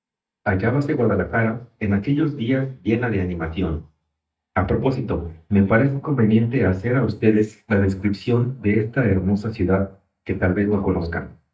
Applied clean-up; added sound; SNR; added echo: neural mask model DeepFilterNet 3.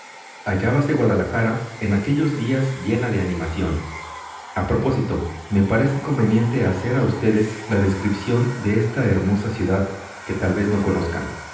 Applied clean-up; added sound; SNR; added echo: none; Domestic sounds, home sounds; 16 dB; reverberation time 0.9 s.